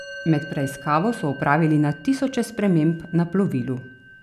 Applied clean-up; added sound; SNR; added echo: none; Musical instrument; 18 dB; none.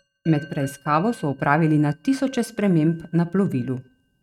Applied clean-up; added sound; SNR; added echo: neural mask model RNNoise.